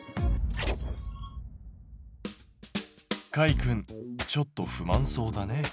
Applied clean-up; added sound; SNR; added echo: none; none; none; none.